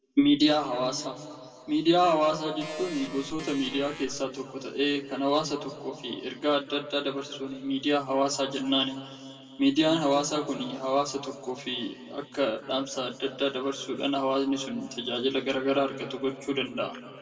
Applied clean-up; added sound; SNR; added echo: none; Organ; 14 dB; reverberation time 2.5 s.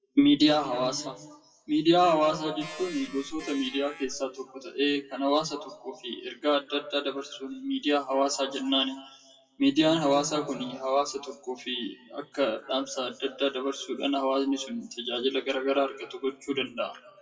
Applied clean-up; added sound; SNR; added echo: classical method WPE with log-MMSE.